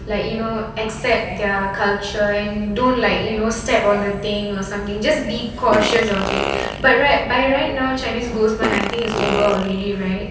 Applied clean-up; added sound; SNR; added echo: none; Fart; 6 dB; reverberation time 2.6 s.